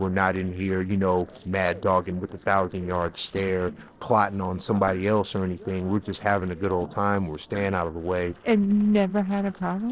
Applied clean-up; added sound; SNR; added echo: neural separator model SepFormer DNS4.